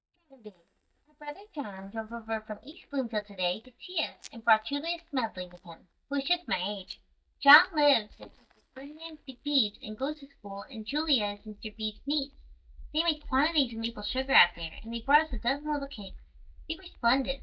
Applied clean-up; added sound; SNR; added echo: neural mask model DeepFilterNet 3.